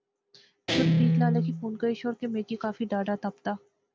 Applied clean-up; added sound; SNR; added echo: none; Guitar; -3 dB; none.